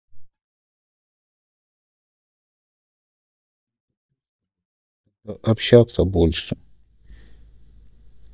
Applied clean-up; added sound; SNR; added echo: neural mask model DeepFilterNet 3.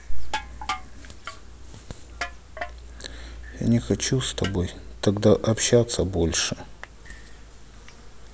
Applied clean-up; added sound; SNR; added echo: none; Crushing; 16 dB; none.